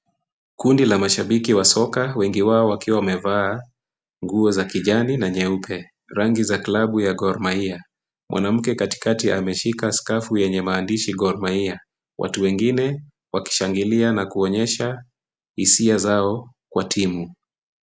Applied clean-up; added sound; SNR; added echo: none; none; none; none.